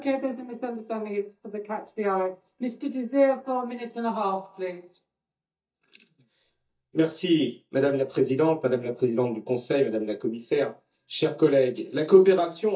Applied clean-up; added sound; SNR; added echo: neural mask model DeepFilterNet 3.